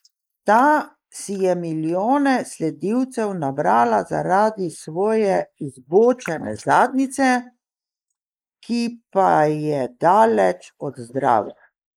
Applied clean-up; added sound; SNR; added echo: neural mask model Resemble Enhance denoiser.